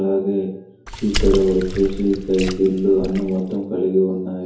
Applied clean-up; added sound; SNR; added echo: none; Water / Splash, splatter; 7 dB; reverberation time 2.4 s.